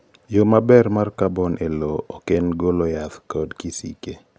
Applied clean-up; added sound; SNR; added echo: none; none; none; none.